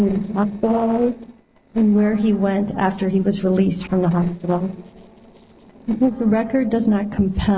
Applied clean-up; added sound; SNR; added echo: neural separator model SepFormer DNS4.